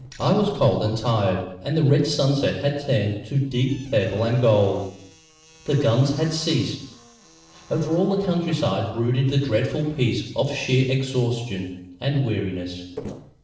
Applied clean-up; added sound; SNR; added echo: neural separator model SepFormer DNS4.